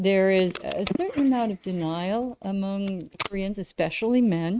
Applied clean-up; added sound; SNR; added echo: neural mask model RNNoise.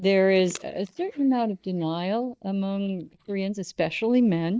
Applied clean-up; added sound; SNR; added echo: neural mask model DeepFilterNet 3.